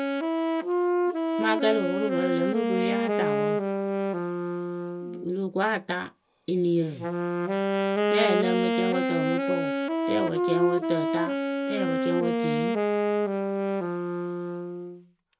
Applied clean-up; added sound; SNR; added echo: none; Wind instrument, woodwind instrument; -4 dB; none.